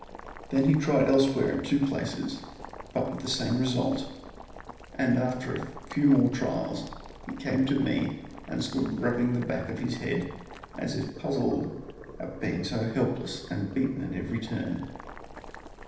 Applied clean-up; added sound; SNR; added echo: none; Boiling; 15 dB; reverberation time 0.9 s.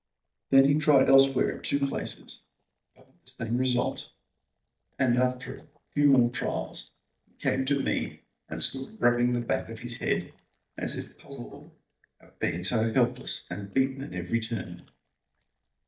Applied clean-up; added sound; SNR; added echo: neural mask model DeepFilterNet 3.